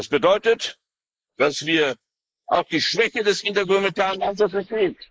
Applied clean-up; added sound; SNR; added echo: neural mask model Resemble Enhance denoiser.